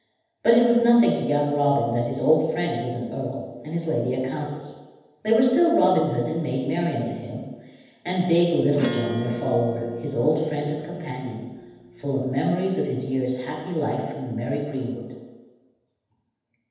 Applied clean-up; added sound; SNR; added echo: none; Acoustic guitar / Strum; 9 dB; reverberation time 1.1 s.